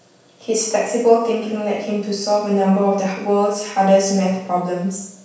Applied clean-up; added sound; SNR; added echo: none; none; none; reverberation time 0.7 s.